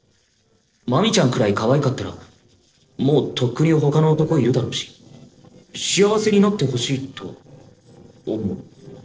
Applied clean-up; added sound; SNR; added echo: neural separator model SepFormer DNS4.